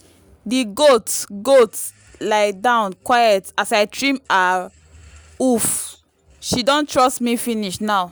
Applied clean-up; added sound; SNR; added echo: none; none; none; none.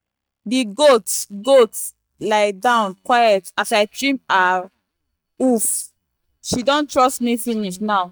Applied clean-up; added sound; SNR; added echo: neural mask model DeepFilterNet 3.